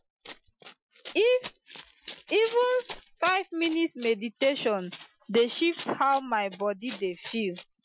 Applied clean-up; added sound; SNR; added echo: classical method Wiener filter.